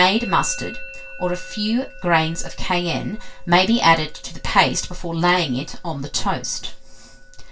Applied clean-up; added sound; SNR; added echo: none; Musical instrument; 19 dB; reverberation time 0.2 s.